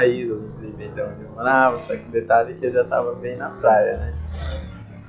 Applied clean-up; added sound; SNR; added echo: classical method log-MMSE.